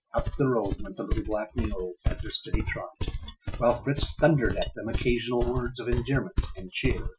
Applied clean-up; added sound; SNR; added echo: classical method Wiener filter.